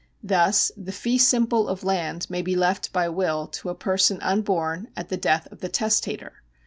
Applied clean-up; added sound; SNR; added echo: none; none; none; none.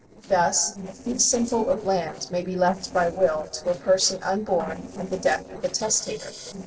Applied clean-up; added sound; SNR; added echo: neural separator model SepFormer DNS4.